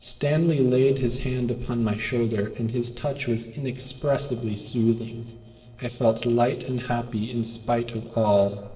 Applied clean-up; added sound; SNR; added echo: neural separator model SepFormer DNS4.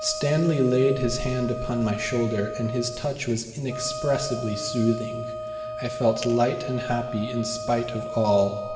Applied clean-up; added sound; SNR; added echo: none; Wind instrument, woodwind instrument; 8 dB; reverberation time 2.0 s.